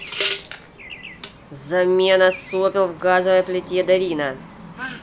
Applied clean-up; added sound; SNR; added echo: none; Traffic noise, roadway noise / Bird; 19 dB; none.